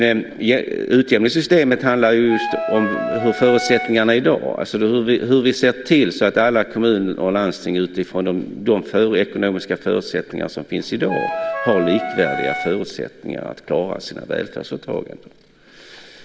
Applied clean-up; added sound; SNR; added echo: none; Wind instrument, woodwind instrument; 5 dB; none.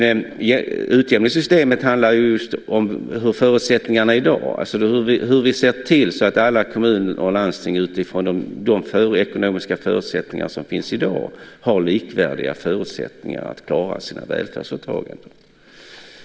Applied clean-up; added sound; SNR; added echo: none; none; none; none.